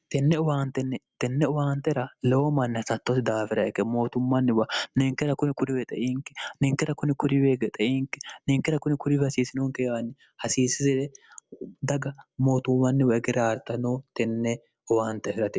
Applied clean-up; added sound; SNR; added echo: none; none; none; none.